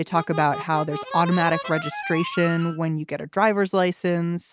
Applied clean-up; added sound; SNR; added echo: none; Harmonica; 10 dB; none.